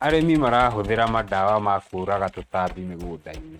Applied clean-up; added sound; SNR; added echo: neural mask model RNNoise.